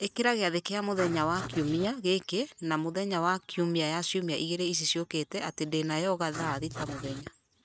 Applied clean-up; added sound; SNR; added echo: neural mask model RNNoise.